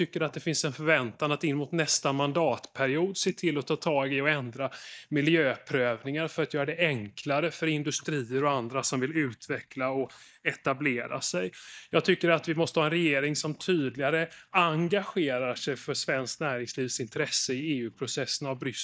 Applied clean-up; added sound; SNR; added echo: neural mask model DeepFilterNet 3.